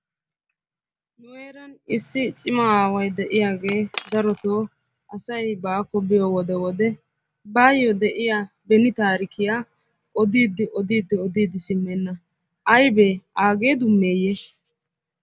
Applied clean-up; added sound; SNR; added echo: none; Cutlery, silverware / Chink, clink; 17 dB; none.